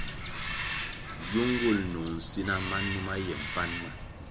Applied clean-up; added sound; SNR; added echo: none; Bird vocalization, bird call, bird song; 3 dB; none.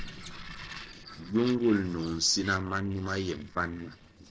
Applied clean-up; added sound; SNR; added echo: neural separator model SepFormer DNS4.